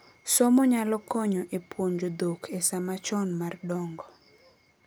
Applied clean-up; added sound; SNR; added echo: none; none; none; none.